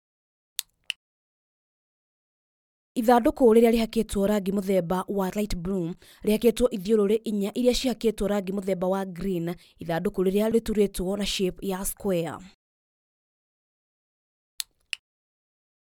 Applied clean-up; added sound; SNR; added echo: none; none; none; none.